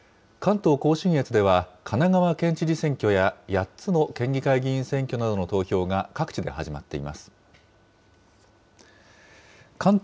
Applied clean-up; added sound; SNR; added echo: none; none; none; none.